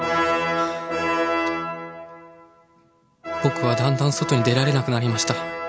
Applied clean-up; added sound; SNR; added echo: none; none; none; none.